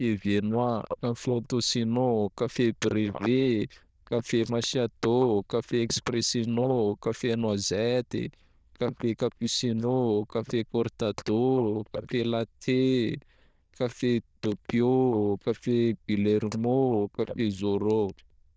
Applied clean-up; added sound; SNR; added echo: neural diffusion model UNIVERSE++.